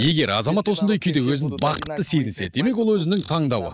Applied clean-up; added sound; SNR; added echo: neural mask model Resemble Enhance denoiser.